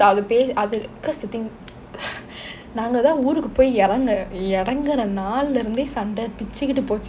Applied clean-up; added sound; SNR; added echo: none; none; none; none.